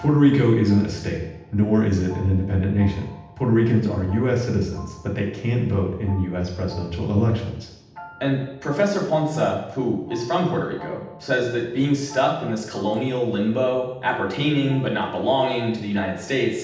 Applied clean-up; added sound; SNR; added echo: none; none; none; reverberation time 0.8 s.